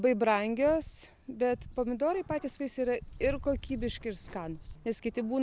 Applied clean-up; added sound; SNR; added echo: none; none; none; none.